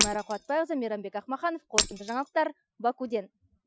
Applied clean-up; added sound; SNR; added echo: classical method Wiener filter.